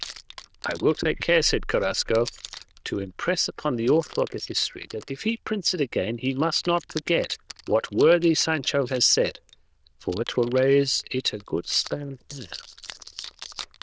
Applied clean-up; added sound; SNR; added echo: neural diffusion model UNIVERSE++.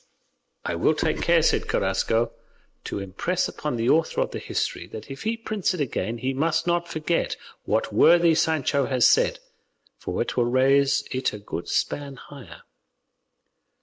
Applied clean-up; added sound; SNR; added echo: none; none; none; none.